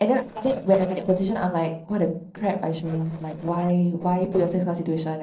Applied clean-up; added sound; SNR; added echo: neural separator model SepFormer DNS4.